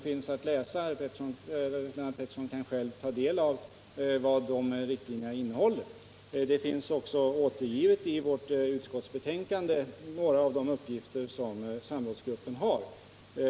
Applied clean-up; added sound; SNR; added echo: none; none; none; none.